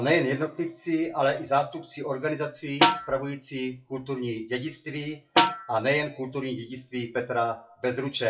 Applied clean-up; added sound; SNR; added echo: classical method WPE with log-MMSE.